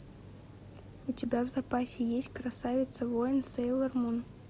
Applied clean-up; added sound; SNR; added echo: none; Cricket; -1 dB; none.